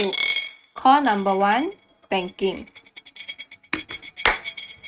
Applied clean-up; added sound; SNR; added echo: neural mask model RNNoise.